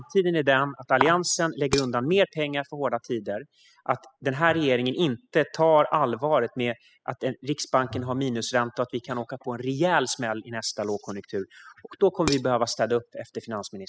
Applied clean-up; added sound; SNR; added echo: classical method spectral subtraction.